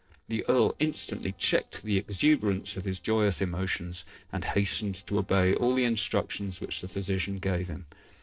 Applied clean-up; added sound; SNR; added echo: neural separator model SepFormer DNS4.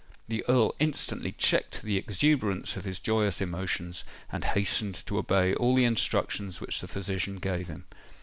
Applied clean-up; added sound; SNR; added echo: none; none; none; none.